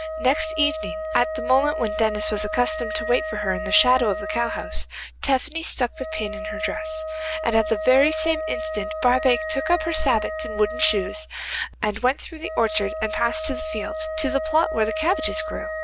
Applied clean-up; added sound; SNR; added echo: none; Wind instrument, woodwind instrument; 6 dB; none.